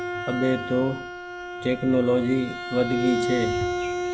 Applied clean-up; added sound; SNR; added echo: none; Bowed string instrument; 4 dB; none.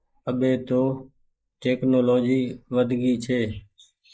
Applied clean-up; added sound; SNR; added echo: neural mask model Resemble Enhance denoiser.